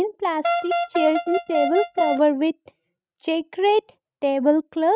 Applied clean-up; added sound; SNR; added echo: neural mask model RNNoise.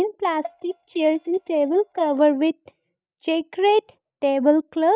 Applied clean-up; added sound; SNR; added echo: neural mask model DeepFilterNet 3.